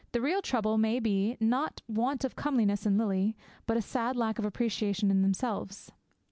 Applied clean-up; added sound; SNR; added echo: none; none; none; none.